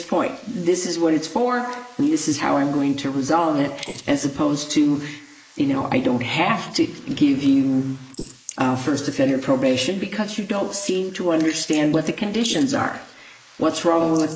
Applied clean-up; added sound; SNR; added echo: neural mask model Resemble Enhance denoiser.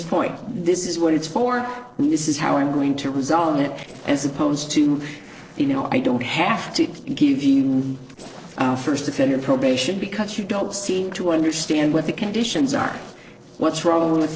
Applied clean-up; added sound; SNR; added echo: neural separator model SepFormer DNS4.